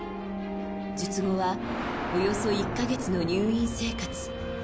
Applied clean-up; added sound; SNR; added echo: none; Bowed string instrument; 19 dB; none.